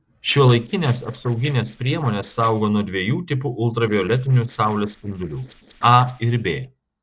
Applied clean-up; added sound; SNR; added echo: neural separator model SepFormer DNS4.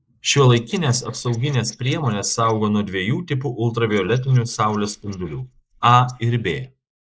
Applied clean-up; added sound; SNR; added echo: neural mask model Resemble Enhance denoiser.